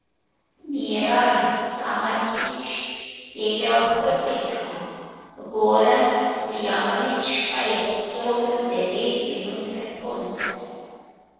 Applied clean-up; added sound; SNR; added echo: neural separator model SepFormer DNS4.